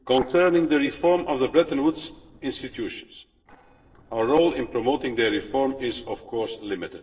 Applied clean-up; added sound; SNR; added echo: neural separator model SepFormer DNS4.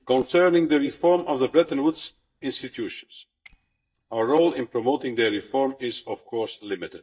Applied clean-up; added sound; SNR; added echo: neural mask model DeepFilterNet 3.